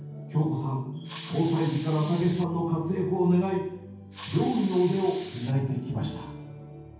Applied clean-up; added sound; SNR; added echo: none; Hiss; 18 dB; reverberation time 0.9 s.